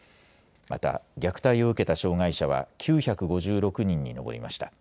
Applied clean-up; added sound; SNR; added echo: none; none; none; none.